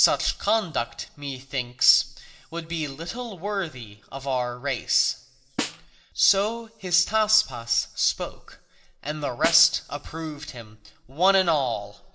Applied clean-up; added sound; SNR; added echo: none; Snare drum; 10 dB; reverberation time 0.3 s.